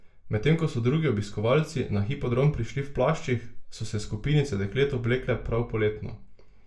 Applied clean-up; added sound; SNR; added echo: none; none; none; reverberation time 0.3 s.